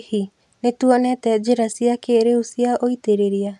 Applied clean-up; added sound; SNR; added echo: none; none; none; none.